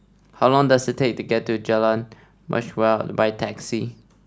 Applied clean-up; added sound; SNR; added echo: none; none; none; none.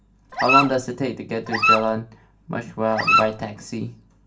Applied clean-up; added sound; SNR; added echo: none; Dog; -2 dB; reverberation time 0.2 s.